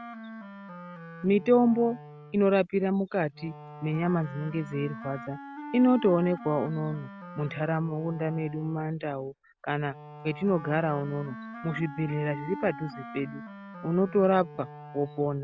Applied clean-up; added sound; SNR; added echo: none; Wind instrument, woodwind instrument; 14 dB; none.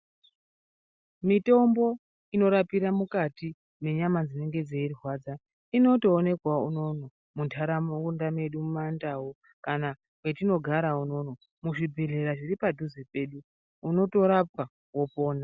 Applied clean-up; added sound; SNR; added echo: none; none; none; none.